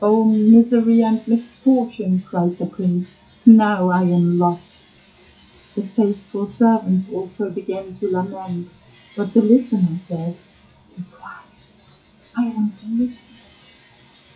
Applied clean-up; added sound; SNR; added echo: classical method WPE with log-MMSE.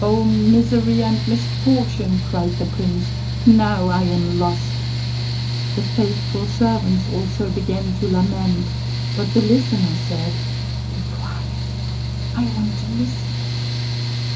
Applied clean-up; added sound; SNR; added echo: none; Mechanical fan; 1 dB; reverberation time 0.3 s.